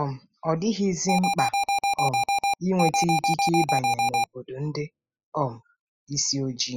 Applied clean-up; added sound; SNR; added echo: classical method spectral subtraction.